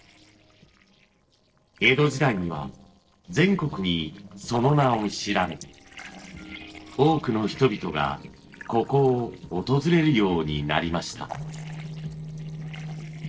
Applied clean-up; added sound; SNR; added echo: neural separator model SepFormer DNS4.